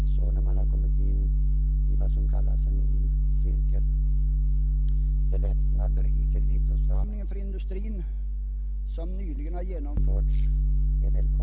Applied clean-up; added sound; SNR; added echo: none; none; none; none.